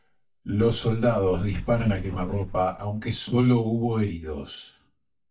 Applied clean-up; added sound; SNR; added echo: neural mask model DeepFilterNet 3.